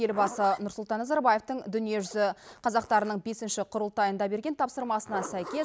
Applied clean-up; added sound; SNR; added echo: none; Zipper (clothing); 16 dB; none.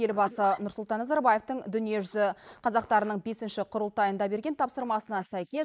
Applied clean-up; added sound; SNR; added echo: neural mask model Resemble Enhance denoiser.